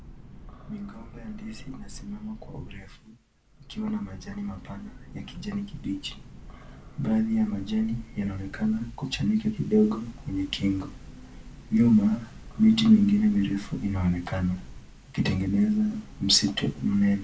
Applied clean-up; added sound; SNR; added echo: none; Train / Breathing; 17 dB; none.